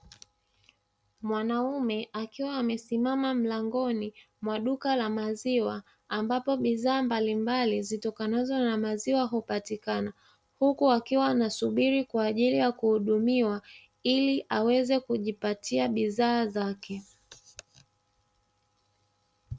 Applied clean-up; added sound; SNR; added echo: none; none; none; none.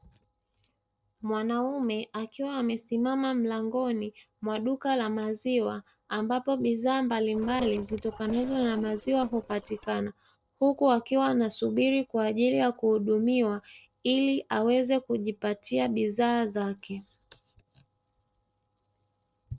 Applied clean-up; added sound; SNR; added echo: neural separator model SepFormer DNS4.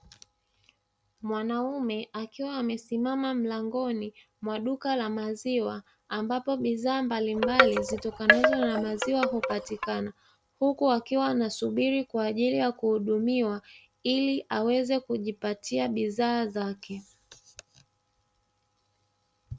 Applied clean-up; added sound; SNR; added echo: none; Wind chime; -3 dB; none.